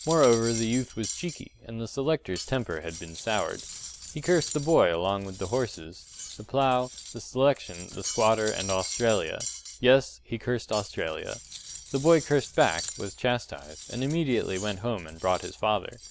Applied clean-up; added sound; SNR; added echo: none; Cutlery, silverware; 13 dB; none.